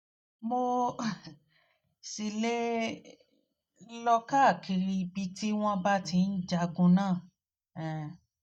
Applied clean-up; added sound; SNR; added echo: neural mask model DeepFilterNet 3.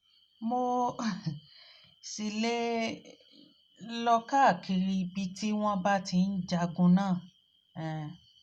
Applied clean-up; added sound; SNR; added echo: none; none; none; none.